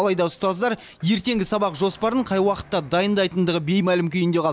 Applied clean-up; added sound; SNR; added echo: none; none; none; none.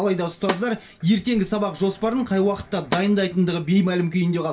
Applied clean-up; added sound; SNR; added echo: none; Snare drum; 13 dB; reverberation time 0.2 s.